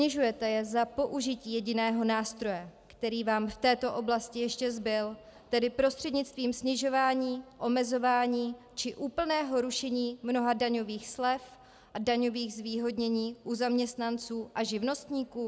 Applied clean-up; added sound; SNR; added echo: none; none; none; none.